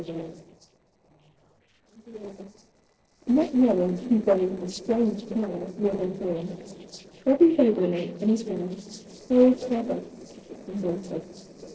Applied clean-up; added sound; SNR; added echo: neural separator model SepFormer DNS4.